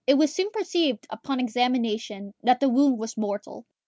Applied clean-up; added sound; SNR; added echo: none; none; none; none.